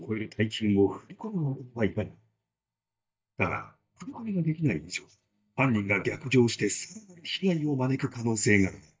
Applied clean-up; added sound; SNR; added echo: neural mask model DeepFilterNet 3.